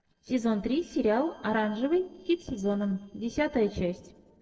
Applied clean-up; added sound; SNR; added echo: neural separator model SepFormer DNS4.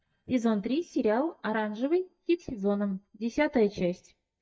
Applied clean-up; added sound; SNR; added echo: neural mask model DeepFilterNet 3.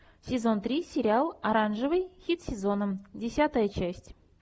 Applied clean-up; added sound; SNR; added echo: none; none; none; none.